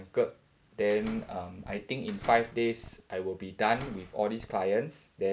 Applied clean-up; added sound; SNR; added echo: none; Slam; 16 dB; none.